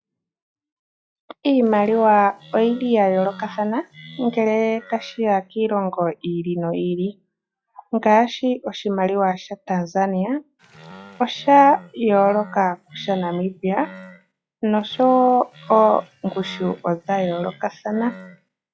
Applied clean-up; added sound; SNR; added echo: classical method log-MMSE.